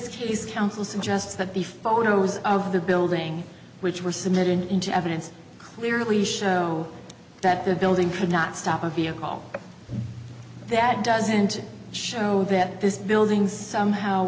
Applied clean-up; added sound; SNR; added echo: none; none; none; none.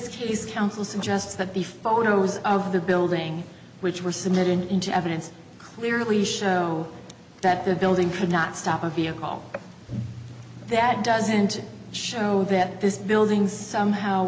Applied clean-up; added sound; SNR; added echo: none; Burping, eructation; 18 dB; none.